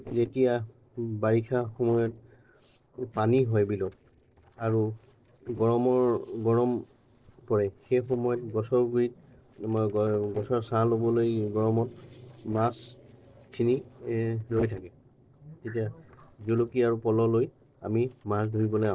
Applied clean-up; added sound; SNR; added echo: neural separator model SepFormer DNS4.